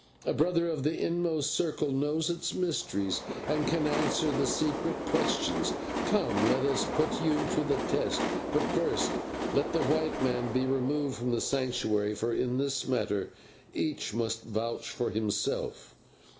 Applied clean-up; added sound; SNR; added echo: none; Train; 5 dB; reverberation time 0.9 s.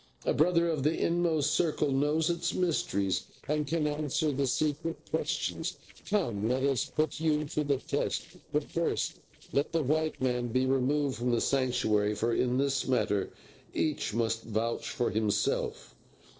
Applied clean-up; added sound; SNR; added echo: neural separator model SepFormer DNS4.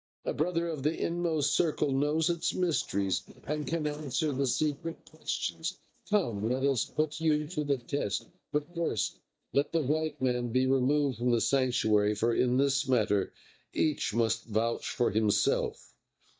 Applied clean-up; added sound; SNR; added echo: neural mask model DeepFilterNet 3.